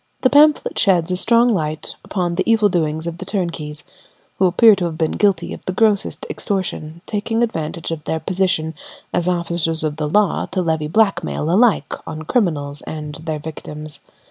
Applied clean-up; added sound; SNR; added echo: none; none; none; none.